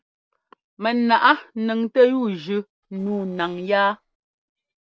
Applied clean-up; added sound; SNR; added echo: neural separator model SepFormer DNS4.